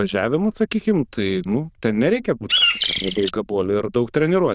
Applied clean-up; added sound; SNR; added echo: neural diffusion model UNIVERSE++.